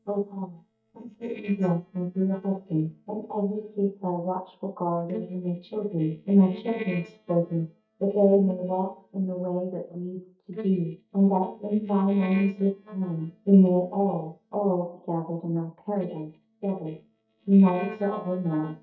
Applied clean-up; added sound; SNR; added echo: neural mask model DeepFilterNet 3.